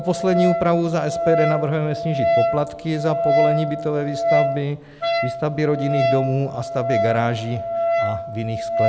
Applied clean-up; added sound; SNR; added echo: none; Wind instrument, woodwind instrument; 0 dB; none.